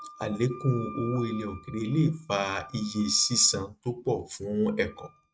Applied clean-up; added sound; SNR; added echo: neural mask model RNNoise.